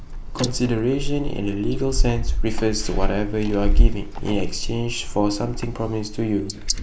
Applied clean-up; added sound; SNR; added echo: neural mask model Resemble Enhance denoiser.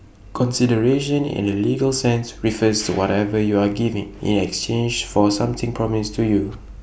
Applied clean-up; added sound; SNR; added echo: none; none; none; none.